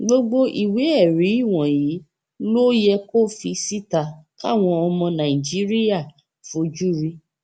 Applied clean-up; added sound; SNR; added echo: none; none; none; none.